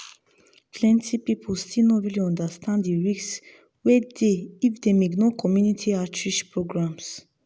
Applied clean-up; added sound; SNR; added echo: none; none; none; none.